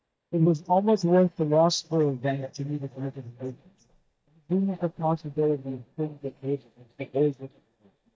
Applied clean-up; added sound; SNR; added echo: neural mask model DeepFilterNet 3.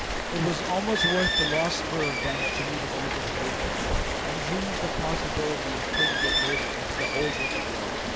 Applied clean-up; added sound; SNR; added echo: none; Bird + Rain; -4 dB; none.